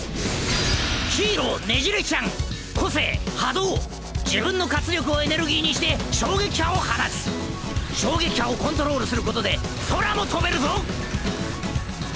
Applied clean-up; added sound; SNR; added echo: none; none; none; none.